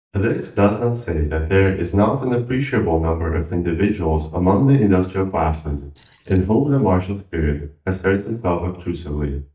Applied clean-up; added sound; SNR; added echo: neural mask model DeepFilterNet 3.